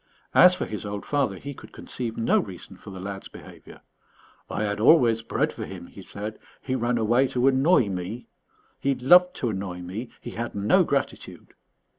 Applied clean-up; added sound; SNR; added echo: none; none; none; none.